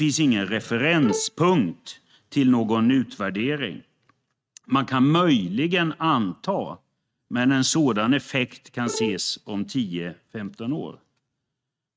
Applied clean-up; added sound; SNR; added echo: neural mask model RNNoise.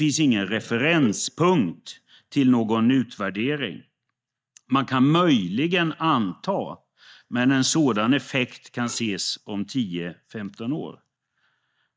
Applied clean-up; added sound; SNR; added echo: neural mask model DeepFilterNet 3.